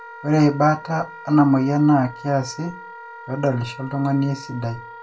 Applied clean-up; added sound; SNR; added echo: none; Wind instrument, woodwind instrument; 17 dB; reverberation time 0.2 s.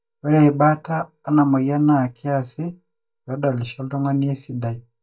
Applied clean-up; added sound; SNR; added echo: neural mask model DeepFilterNet 3.